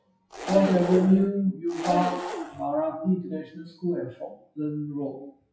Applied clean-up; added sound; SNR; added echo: classical method WPE with log-MMSE.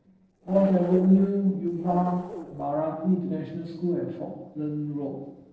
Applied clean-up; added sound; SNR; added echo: neural separator model SepFormer DNS4.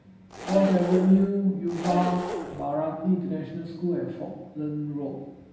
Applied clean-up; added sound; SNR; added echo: none; Zipper (clothing); 8 dB; reverberation time 0.9 s.